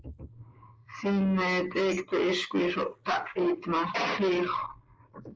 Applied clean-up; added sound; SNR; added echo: neural mask model Resemble Enhance denoiser.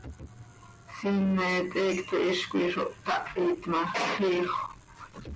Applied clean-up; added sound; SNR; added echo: none; none; none; none.